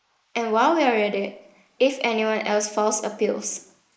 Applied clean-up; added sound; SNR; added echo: neural mask model Resemble Enhance denoiser.